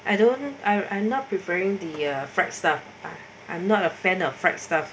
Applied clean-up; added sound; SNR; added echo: none; none; none; none.